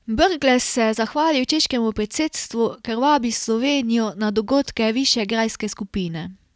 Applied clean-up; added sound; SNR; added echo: none; none; none; none.